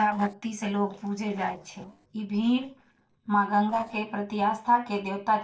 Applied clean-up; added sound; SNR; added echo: neural separator model SepFormer DNS4.